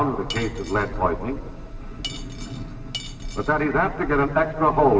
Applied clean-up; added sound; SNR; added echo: none; Cutlery, silverware / Dishes, pots, and pans; 15 dB; reverberation time 1.9 s.